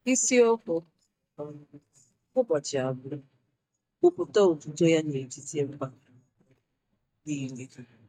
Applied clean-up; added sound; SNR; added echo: neural mask model DeepFilterNet 3.